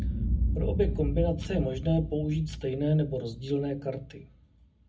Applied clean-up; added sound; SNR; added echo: none; Boom; 2 dB; reverberation time 0.4 s.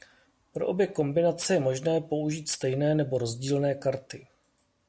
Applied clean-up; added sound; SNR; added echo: none; none; none; none.